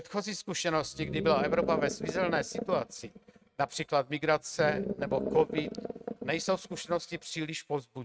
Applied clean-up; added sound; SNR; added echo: neural mask model RNNoise.